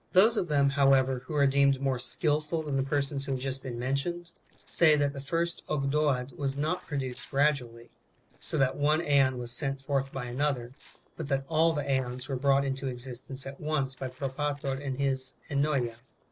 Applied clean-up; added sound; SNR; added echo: neural separator model SepFormer DNS4.